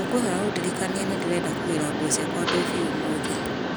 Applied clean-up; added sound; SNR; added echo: none; Mechanisms; -1 dB; none.